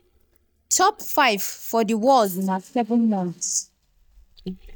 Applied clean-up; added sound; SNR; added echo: neural mask model DeepFilterNet 3.